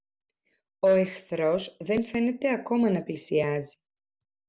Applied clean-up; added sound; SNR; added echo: none; none; none; none.